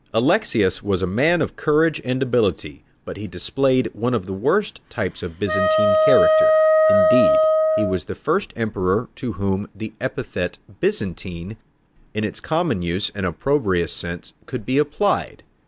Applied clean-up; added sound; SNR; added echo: none; Wind instrument, woodwind instrument; -5 dB; none.